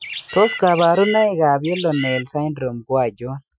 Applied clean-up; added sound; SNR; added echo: classical method Wiener filter.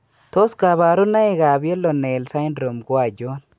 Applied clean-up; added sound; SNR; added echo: none; none; none; none.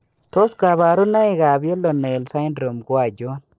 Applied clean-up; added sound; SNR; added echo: neural separator model SepFormer DNS4.